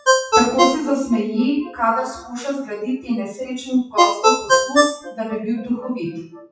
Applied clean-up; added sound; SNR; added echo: classical method WPE with log-MMSE.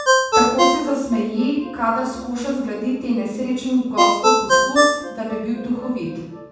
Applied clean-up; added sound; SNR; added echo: none; Ringtone; -2 dB; reverberation time 1.1 s.